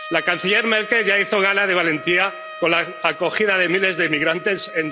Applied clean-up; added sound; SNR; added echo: none; Trumpet; 15 dB; none.